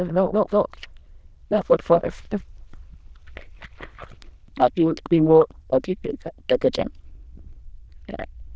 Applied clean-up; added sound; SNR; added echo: neural diffusion model UNIVERSE++.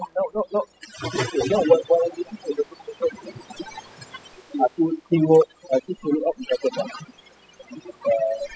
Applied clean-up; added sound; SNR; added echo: classical method spectral subtraction.